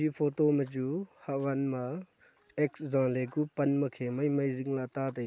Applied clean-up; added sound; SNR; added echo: none; none; none; none.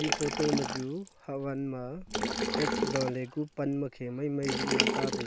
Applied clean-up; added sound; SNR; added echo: none; Liquid; 0 dB; none.